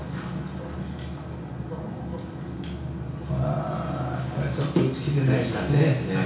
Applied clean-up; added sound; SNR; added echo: none; none; none; reverberation time 0.6 s.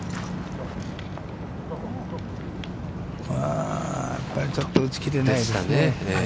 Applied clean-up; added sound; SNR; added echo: none; none; none; none.